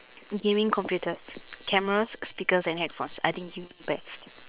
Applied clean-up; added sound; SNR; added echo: neural separator model SepFormer WHAM!.